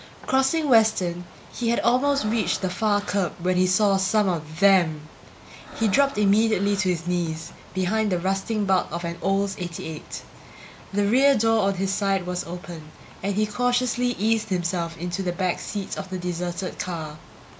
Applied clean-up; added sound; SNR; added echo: none; Breathing; 17 dB; none.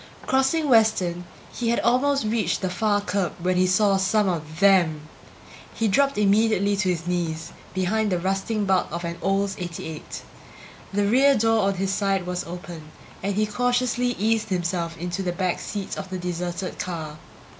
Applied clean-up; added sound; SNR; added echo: none; none; none; none.